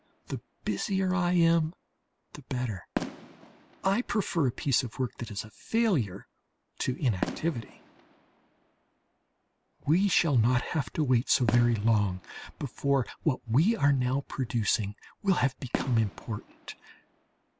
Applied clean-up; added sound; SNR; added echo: none; Fireworks; 15 dB; none.